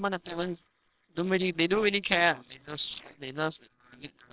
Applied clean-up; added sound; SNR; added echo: neural separator model SepFormer WHAMR!.